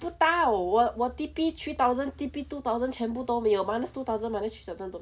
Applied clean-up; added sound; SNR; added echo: none; none; none; none.